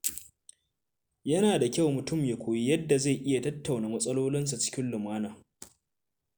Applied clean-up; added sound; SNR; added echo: none; none; none; none.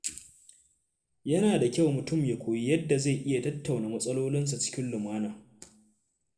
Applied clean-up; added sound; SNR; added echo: none; none; none; reverberation time 1.3 s.